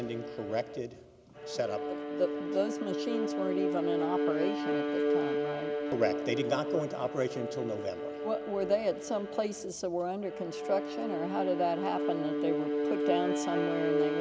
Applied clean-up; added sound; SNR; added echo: none; Bowed string instrument; -1 dB; none.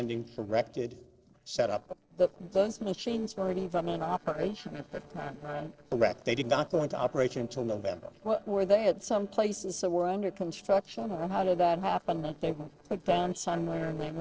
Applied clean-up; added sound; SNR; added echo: neural separator model SepFormer DNS4.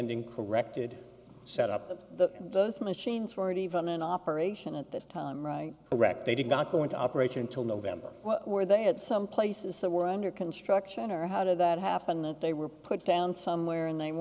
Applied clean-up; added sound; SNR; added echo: none; none; none; none.